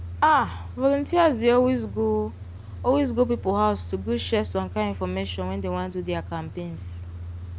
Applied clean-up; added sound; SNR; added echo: none; Idling / Engine starting / Accelerating, revving, vroom / Car; 11 dB; none.